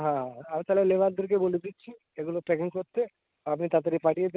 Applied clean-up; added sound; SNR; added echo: none; none; none; none.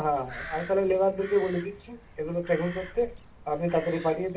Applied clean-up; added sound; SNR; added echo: none; Crow; 16 dB; reverberation time 0.2 s.